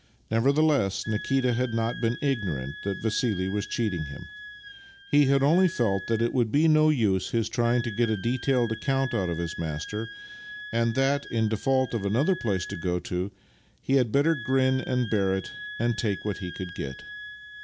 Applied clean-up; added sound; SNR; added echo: none; Wind instrument, woodwind instrument; 15 dB; none.